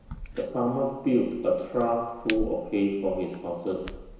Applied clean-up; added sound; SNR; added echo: none; Crack; 13 dB; reverberation time 1.0 s.